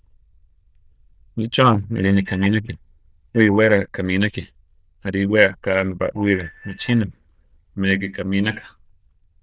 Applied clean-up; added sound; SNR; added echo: neural diffusion model UNIVERSE++.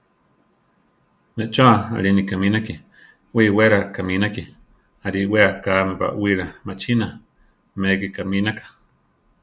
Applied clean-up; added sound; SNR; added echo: none; none; none; none.